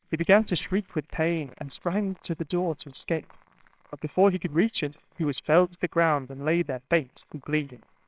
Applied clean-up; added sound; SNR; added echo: neural separator model SepFormer WHAMR!.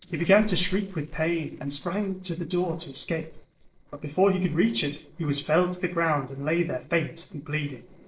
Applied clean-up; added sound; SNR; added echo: neural separator model SepFormer DNS4.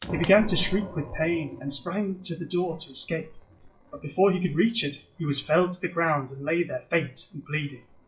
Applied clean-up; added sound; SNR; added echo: classical method WPE with log-MMSE.